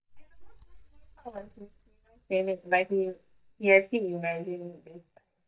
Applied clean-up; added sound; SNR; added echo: neural mask model DeepFilterNet 3.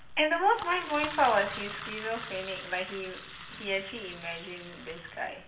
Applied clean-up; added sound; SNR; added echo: none; Engine; 12 dB; reverberation time 0.8 s.